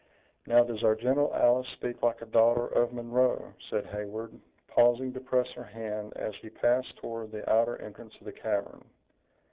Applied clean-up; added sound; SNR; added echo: none; none; none; none.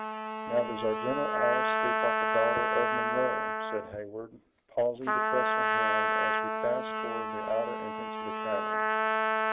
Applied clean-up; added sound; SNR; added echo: none; Trumpet; -4 dB; none.